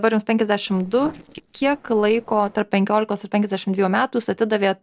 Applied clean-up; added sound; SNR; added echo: neural separator model SepFormer DNS4.